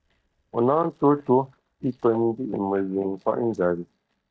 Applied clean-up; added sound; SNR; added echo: neural mask model DeepFilterNet 3.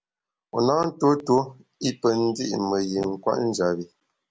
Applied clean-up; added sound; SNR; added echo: none; none; none; none.